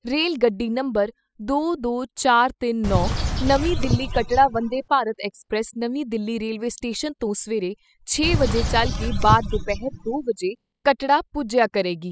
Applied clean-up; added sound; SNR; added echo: classical method spectral subtraction.